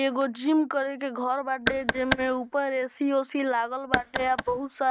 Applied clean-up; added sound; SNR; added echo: neural mask model RNNoise.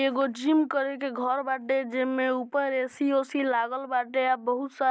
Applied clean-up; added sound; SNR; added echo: none; none; none; none.